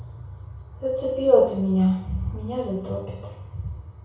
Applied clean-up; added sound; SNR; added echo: none; none; none; reverberation time 0.6 s.